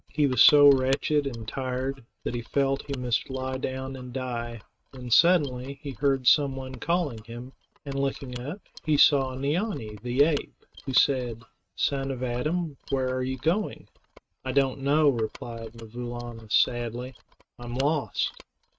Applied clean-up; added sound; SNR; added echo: neural mask model RNNoise.